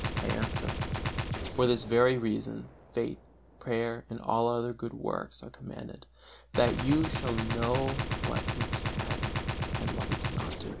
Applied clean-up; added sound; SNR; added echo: none; Gunshot, gunfire; 3 dB; none.